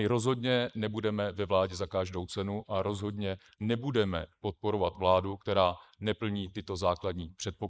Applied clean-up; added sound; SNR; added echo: neural mask model Resemble Enhance denoiser.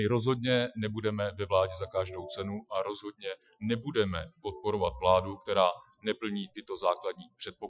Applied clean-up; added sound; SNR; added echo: classical method Wiener filter.